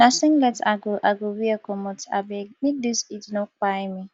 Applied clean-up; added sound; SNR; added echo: none; none; none; none.